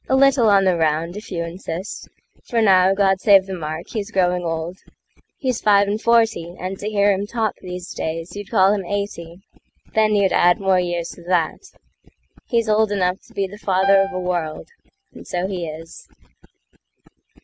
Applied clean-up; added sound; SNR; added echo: none; Piano; 8 dB; none.